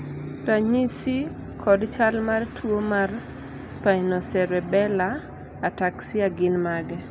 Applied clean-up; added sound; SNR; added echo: none; none; none; none.